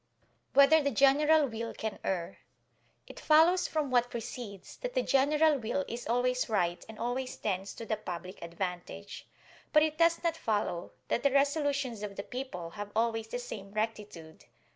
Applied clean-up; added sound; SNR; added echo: none; none; none; none.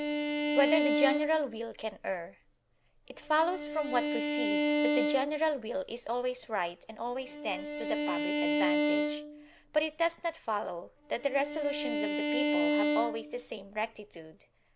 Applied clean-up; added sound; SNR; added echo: none; Bowed string instrument; -1 dB; none.